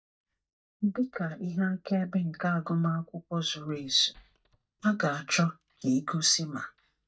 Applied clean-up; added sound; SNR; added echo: neural mask model DeepFilterNet 3.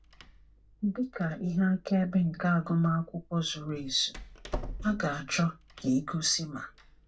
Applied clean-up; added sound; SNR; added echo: none; Door; 15 dB; reverberation time 0.2 s.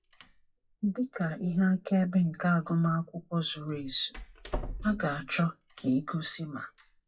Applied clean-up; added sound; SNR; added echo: classical method WPE with log-MMSE.